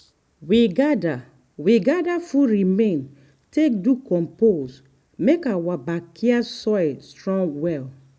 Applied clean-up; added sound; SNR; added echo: none; none; none; none.